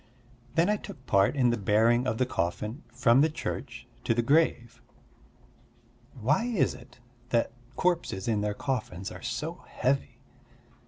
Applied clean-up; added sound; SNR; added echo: none; none; none; none.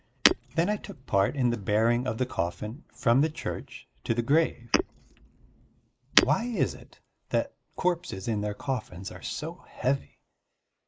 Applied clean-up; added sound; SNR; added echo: neural mask model Resemble Enhance denoiser.